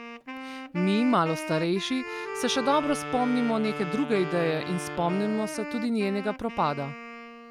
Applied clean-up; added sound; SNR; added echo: none; Wind instrument, woodwind instrument + Wind instrument, woodwind instrument; 8 dB; none.